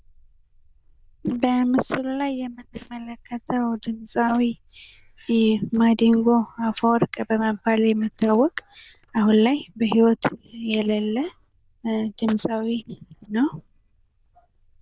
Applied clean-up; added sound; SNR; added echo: neural diffusion model UNIVERSE++.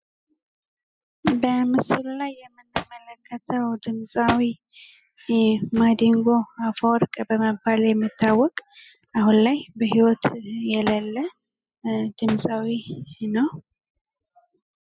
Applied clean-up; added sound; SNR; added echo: classical method spectral subtraction.